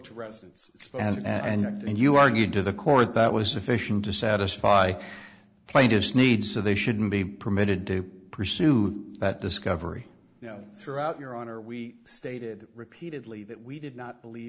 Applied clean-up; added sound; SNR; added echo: none; none; none; none.